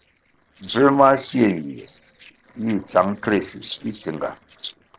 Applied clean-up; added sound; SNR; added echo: neural separator model SepFormer DNS4.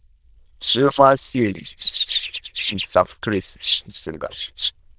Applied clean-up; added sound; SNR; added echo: neural diffusion model UNIVERSE++.